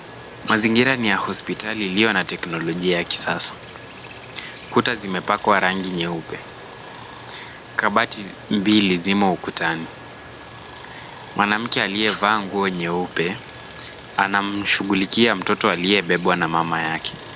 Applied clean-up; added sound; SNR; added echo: none; Stream; 15 dB; none.